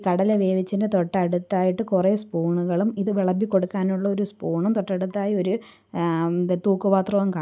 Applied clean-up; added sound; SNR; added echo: none; none; none; none.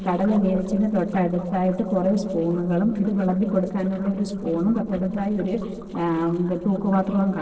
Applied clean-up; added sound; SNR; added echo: neural separator model SepFormer DNS4.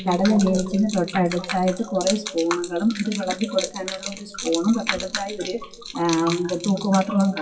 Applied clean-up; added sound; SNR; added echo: classical method WPE with log-MMSE.